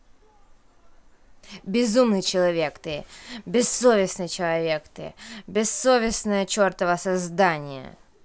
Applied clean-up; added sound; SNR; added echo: none; none; none; none.